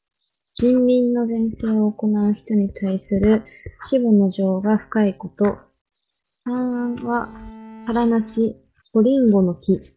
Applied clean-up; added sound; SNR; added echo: none; Bowed string instrument; 20 dB; none.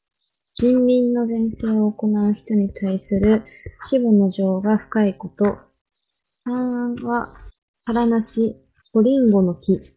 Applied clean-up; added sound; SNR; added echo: none; none; none; none.